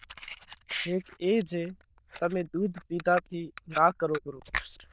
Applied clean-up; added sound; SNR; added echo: neural diffusion model UNIVERSE++.